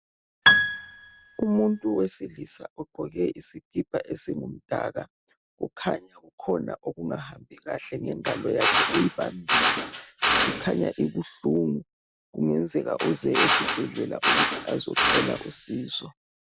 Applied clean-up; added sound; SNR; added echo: none; Piano + Drill; -3 dB; none.